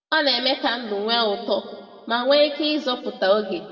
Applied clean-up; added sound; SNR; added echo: none; none; none; reverberation time 1.3 s.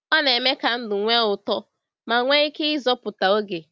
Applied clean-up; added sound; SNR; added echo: none; none; none; none.